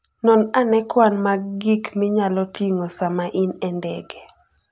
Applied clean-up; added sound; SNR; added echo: none; none; none; none.